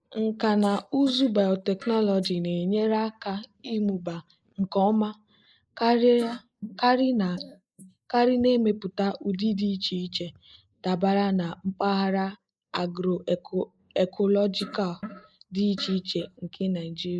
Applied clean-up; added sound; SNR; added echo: neural mask model Resemble Enhance denoiser.